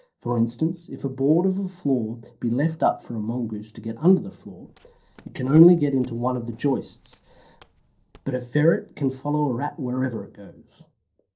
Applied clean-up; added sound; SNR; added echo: neural separator model SepFormer DNS4.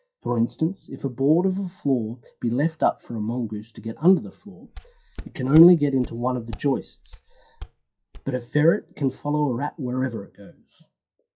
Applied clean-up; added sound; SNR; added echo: classical method WPE with log-MMSE.